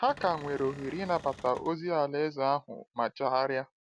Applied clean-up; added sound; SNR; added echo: none; Cupboard open or close / Door; 17 dB; none.